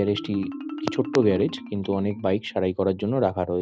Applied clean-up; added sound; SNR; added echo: none; Marimba, xylophone; 12 dB; none.